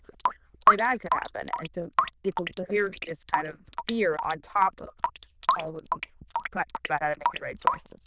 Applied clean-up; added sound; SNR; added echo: neural diffusion model UNIVERSE++.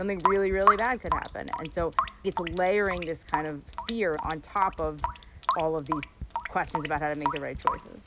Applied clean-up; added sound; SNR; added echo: none; Drip / Sink (filling or washing) / Water tap, faucet; 2 dB; none.